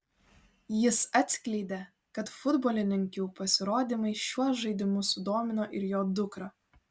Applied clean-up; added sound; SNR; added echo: none; none; none; none.